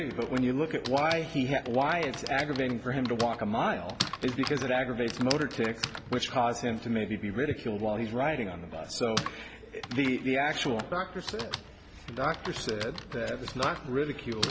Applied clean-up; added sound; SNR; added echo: none; Typing; 10 dB; none.